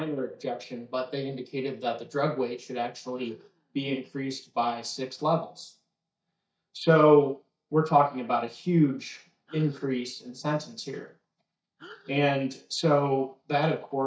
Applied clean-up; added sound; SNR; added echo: neural mask model DeepFilterNet 3.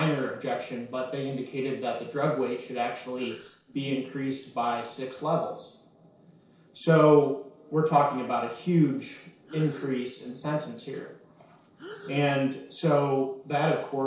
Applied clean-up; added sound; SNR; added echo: neural separator model SepFormer DNS4.